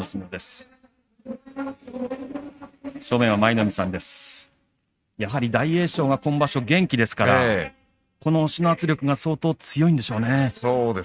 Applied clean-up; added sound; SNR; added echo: neural mask model RNNoise.